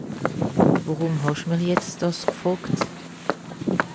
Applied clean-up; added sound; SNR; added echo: none; Walk, footsteps; -2 dB; none.